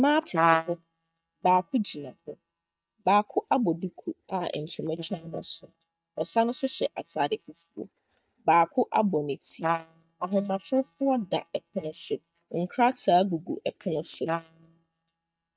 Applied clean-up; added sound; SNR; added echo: neural mask model DeepFilterNet 3.